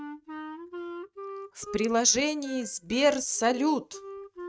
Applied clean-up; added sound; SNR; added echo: neural mask model RNNoise.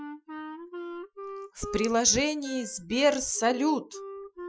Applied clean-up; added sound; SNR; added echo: classical method Wiener filter.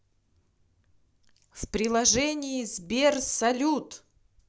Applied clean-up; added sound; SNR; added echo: none; none; none; none.